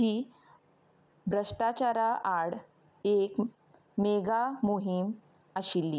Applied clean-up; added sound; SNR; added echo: none; none; none; none.